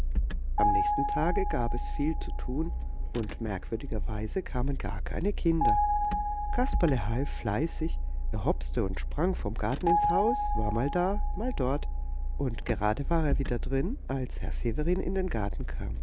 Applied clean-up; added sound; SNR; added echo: none; Piano + Engine / Car; -3 dB; none.